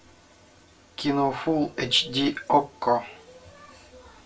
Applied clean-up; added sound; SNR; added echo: none; none; none; reverberation time 0.2 s.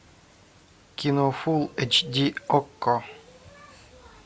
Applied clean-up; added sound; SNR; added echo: none; none; none; none.